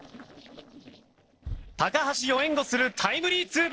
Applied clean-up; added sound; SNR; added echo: neural separator model SepFormer DNS4.